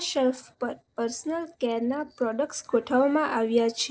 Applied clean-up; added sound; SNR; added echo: neural separator model SepFormer DNS4.